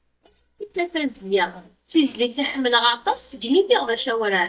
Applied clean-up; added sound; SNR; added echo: neural mask model DeepFilterNet 3.